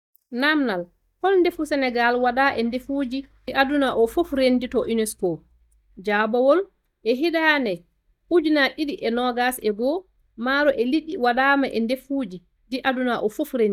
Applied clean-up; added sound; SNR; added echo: neural mask model DeepFilterNet 3.